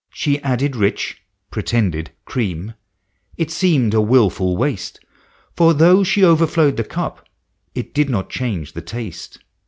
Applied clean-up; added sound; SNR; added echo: none; none; none; none.